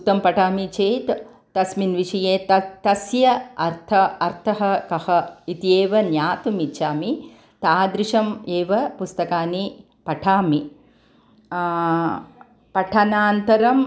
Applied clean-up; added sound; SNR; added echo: none; none; none; none.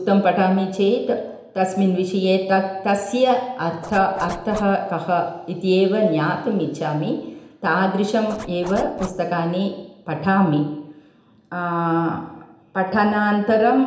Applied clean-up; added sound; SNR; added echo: none; Zipper (clothing); 15 dB; reverberation time 0.8 s.